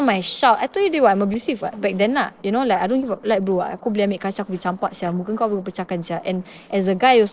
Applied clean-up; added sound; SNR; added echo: neural separator model SepFormer DNS4.